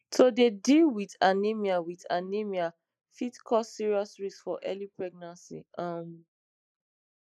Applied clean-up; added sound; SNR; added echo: neural mask model Resemble Enhance denoiser.